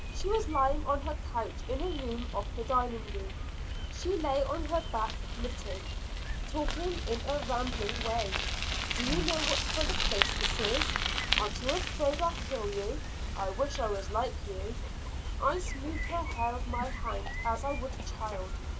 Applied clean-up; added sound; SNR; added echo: none; Bicycle; -1 dB; none.